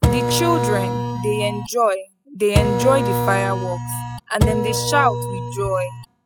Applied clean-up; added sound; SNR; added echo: classical method spectral subtraction.